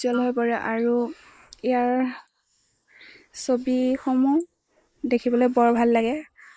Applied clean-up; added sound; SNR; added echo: neural mask model Resemble Enhance denoiser.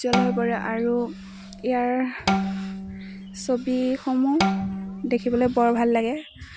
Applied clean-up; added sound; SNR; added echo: none; Bowed string instrument; 4 dB; none.